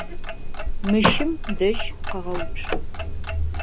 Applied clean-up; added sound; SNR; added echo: none; Clock + Slam; -3 dB; none.